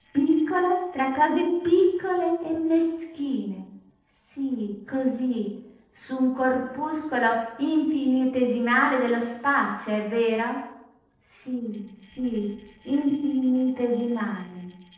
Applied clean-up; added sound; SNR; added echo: neural separator model SepFormer DNS4.